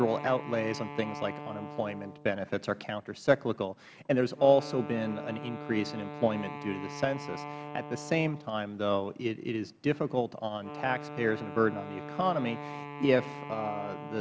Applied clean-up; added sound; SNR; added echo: none; Wind instrument, woodwind instrument; 12 dB; none.